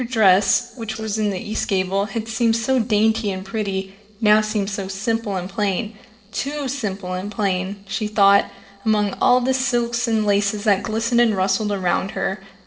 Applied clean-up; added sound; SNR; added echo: neural separator model SepFormer DNS4.